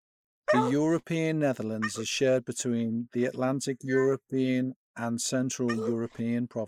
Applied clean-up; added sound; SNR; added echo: neural mask model Resemble Enhance denoiser.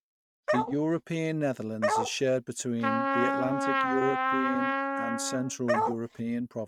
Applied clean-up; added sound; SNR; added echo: neural mask model RNNoise.